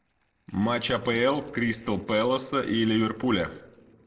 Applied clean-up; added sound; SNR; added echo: neural separator model SepFormer DNS4.